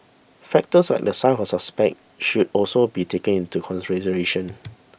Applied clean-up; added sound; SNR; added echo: none; none; none; none.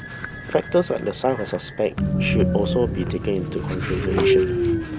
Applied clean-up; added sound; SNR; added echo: none; Train; -1 dB; none.